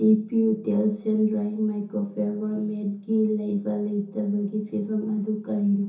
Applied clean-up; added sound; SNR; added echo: none; none; none; reverberation time 0.7 s.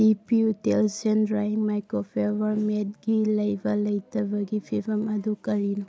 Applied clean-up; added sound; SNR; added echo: none; none; none; none.